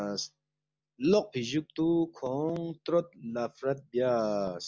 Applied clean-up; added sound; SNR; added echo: none; none; none; none.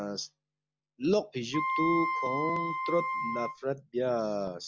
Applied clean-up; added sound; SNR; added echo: none; Wind instrument, woodwind instrument; 0 dB; none.